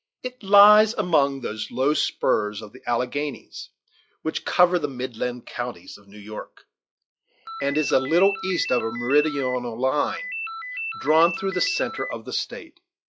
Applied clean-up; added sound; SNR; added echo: classical method log-MMSE.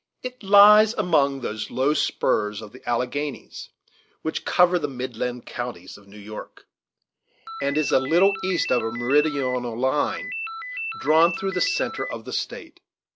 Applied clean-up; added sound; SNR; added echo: none; Ringtone; 8 dB; none.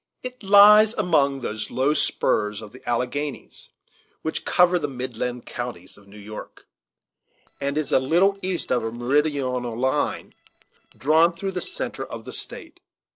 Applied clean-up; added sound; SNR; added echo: neural separator model SepFormer DNS4.